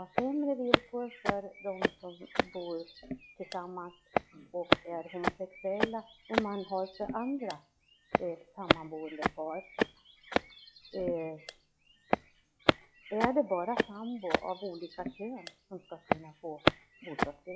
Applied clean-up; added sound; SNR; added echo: classical method log-MMSE.